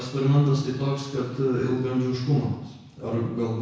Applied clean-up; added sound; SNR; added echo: none; none; none; reverberation time 1.0 s.